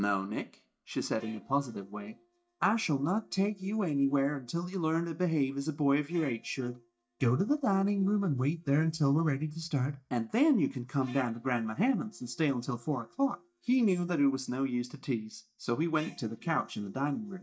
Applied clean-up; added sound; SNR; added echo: neural mask model DeepFilterNet 3.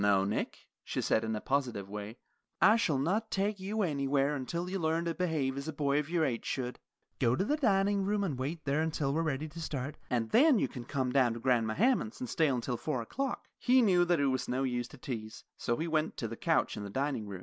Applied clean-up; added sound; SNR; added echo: none; none; none; none.